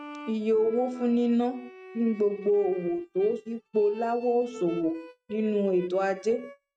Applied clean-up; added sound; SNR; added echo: neural mask model RNNoise.